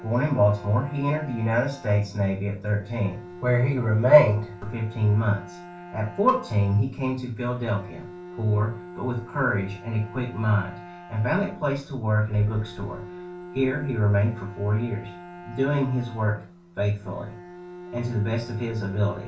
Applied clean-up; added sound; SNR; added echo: none; Bowed string instrument; 17 dB; reverberation time 0.3 s.